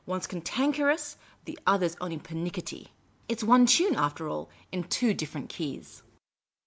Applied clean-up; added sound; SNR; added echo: none; none; none; none.